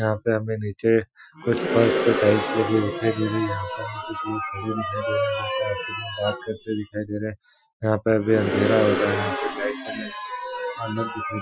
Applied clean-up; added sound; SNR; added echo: classical method Wiener filter.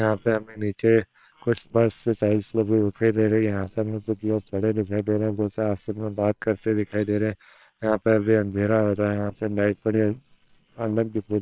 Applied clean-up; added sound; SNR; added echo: neural separator model SepFormer WHAM!.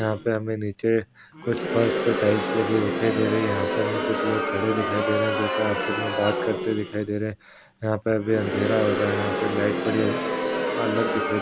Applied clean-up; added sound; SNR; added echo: none; Crowd; 1 dB; none.